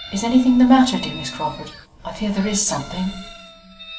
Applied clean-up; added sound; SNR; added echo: none; Chicken, rooster; 18 dB; reverberation time 1.5 s.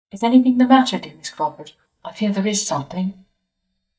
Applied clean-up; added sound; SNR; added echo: neural mask model DeepFilterNet 3.